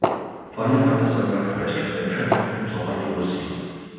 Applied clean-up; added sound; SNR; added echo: none; Fireworks; 6 dB; reverberation time 2.1 s.